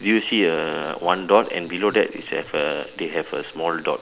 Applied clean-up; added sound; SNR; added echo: none; none; none; none.